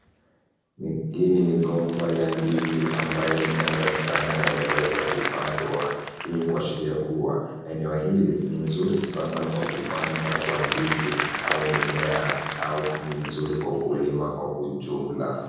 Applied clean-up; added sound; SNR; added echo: none; Applause / Crowd; 5 dB; reverberation time 1.3 s.